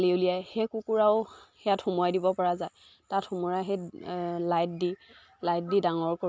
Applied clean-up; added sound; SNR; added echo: none; none; none; none.